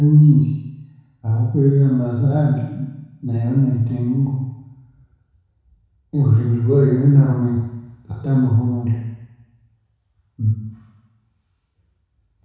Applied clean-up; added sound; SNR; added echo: none; none; none; reverberation time 1.1 s.